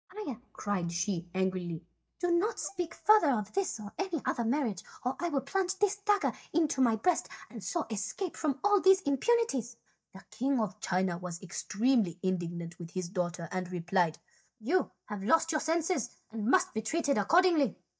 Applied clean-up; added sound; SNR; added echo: neural mask model DeepFilterNet 3.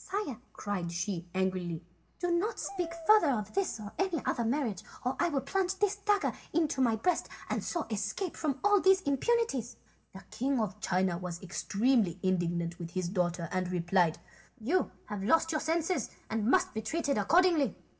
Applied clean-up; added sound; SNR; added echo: none; Dog; 18 dB; reverberation time 0.2 s.